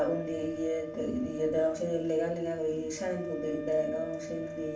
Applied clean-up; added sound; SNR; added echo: none; Wind instrument, woodwind instrument; 11 dB; reverberation time 0.4 s.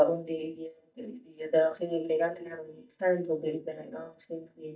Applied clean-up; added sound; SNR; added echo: neural mask model DeepFilterNet 3.